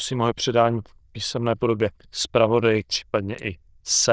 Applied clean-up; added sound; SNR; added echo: neural diffusion model UNIVERSE++.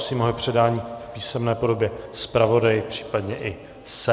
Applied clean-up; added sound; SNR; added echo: none; none; none; none.